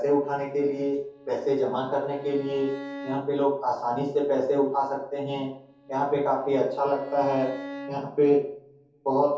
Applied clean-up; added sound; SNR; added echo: none; Bowed string instrument; 17 dB; reverberation time 0.6 s.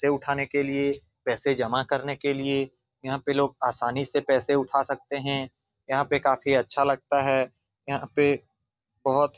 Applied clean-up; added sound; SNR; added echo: none; none; none; none.